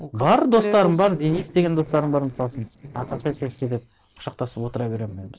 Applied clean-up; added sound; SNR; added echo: neural separator model SepFormer DNS4.